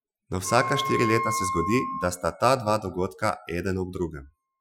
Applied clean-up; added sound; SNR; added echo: classical method Wiener filter.